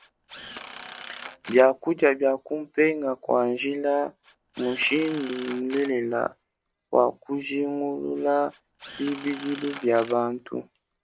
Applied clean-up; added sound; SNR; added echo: none; Drill; 18 dB; none.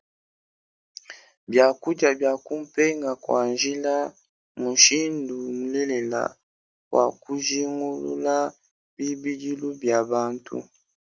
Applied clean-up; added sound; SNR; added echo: none; none; none; none.